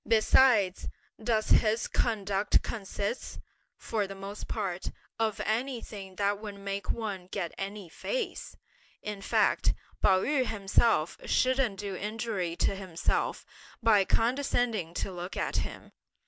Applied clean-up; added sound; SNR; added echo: none; none; none; none.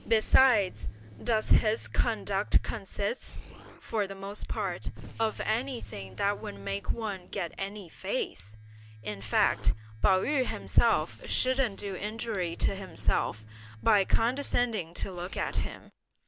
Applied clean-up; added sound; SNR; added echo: none; Explosion + Domestic sounds, home sounds; 19 dB; none.